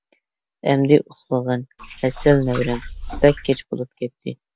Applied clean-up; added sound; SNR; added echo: none; Liquid; 10 dB; none.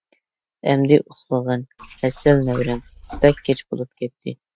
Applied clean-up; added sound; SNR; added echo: neural mask model RNNoise.